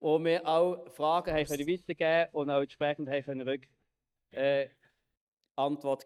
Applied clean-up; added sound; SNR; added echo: neural mask model DeepFilterNet 3.